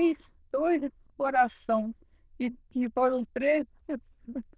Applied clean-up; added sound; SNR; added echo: neural diffusion model UNIVERSE++.